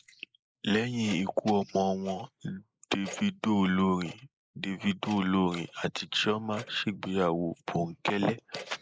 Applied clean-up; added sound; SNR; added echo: neural mask model Resemble Enhance denoiser.